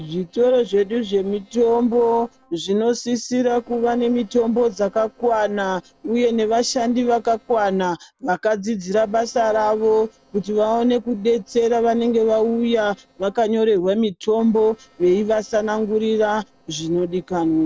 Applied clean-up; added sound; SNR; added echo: neural separator model SepFormer DNS4.